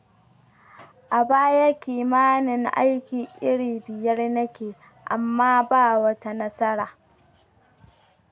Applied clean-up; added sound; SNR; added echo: none; none; none; none.